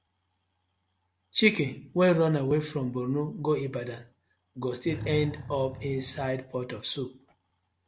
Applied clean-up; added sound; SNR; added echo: none; Animal; 11 dB; none.